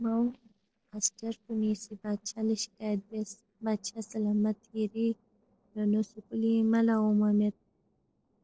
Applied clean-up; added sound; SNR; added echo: neural separator model SepFormer DNS4.